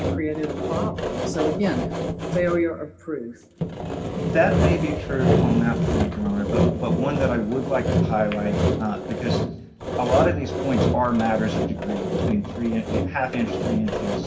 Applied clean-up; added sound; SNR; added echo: none; Sawing; -1 dB; reverberation time 2.7 s.